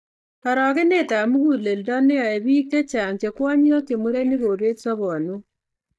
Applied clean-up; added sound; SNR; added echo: neural mask model DeepFilterNet 3.